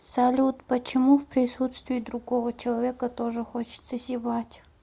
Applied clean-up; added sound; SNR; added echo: none; none; none; none.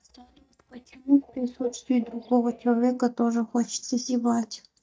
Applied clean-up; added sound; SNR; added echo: neural mask model DeepFilterNet 3.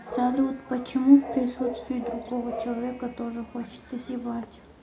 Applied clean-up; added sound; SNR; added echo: none; Bark / Chatter / Chirp, tweet / Livestock, farm animals, working animals; 12 dB; reverberation time 0.4 s.